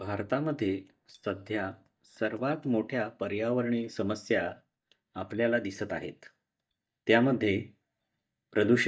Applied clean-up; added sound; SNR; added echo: neural mask model DeepFilterNet 3.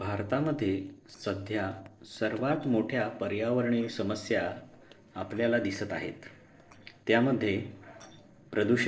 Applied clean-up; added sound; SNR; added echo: neural separator model SepFormer DNS4.